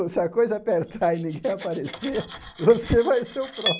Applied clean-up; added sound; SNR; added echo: none; Cutlery, silverware; 10 dB; none.